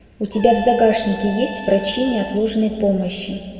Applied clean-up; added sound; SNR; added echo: none; Trumpet; 16 dB; reverberation time 1.9 s.